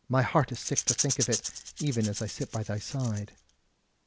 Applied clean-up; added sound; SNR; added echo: none; Rattle / Rattle (instrument); 5 dB; none.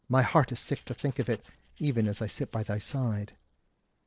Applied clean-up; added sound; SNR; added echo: neural separator model SepFormer DNS4.